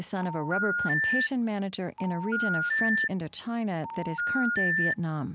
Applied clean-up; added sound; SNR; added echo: none; Telephone; -1 dB; none.